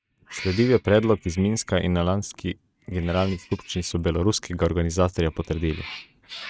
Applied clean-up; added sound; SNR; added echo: neural mask model RNNoise.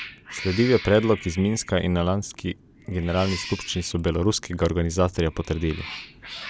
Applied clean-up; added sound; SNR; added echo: none; Cat; 15 dB; none.